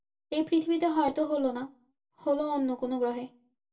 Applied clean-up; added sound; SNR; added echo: none; none; none; reverberation time 0.2 s.